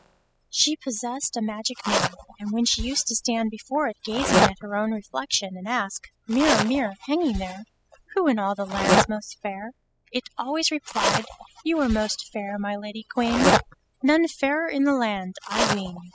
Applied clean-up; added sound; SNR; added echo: classical method spectral subtraction.